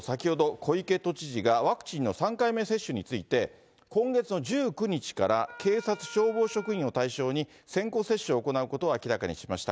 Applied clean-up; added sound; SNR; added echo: none; Wind instrument, woodwind instrument; 19 dB; none.